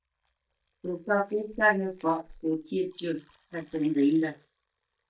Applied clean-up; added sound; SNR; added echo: neural mask model DeepFilterNet 3.